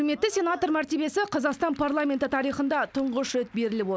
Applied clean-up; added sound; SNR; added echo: none; none; none; none.